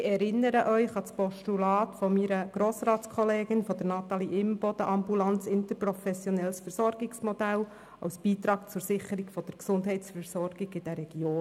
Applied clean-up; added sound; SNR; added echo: none; none; none; none.